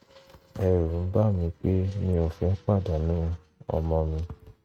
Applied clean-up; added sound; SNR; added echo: neural mask model RNNoise.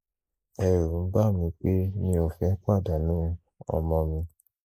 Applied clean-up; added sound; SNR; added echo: neural mask model Resemble Enhance denoiser.